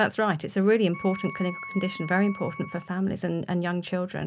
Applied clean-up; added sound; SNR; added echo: none; Wind instrument, woodwind instrument; 14 dB; none.